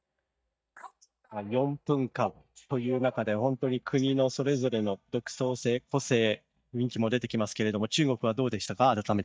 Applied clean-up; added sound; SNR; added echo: neural mask model DeepFilterNet 3.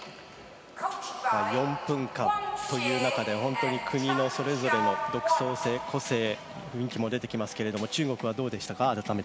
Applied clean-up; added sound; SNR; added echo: none; none; none; none.